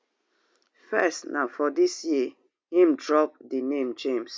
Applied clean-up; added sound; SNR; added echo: none; none; none; none.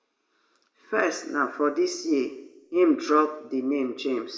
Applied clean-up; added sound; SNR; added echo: none; none; none; reverberation time 0.7 s.